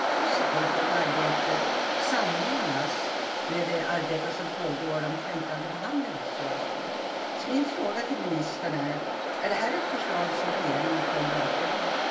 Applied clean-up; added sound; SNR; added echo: none; Waves, surf; -4 dB; reverberation time 0.3 s.